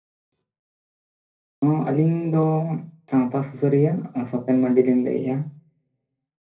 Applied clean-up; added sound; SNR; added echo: none; none; none; reverberation time 0.5 s.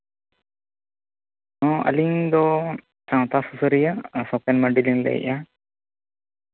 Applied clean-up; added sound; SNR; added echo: none; none; none; none.